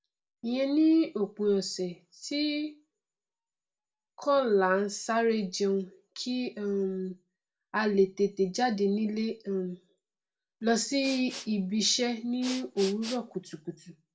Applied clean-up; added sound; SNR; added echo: none; Respiratory sounds; 15 dB; reverberation time 0.2 s.